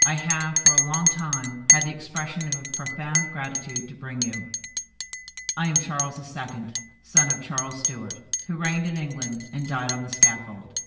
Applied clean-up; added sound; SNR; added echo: none; Chink, clink; -5 dB; reverberation time 0.9 s.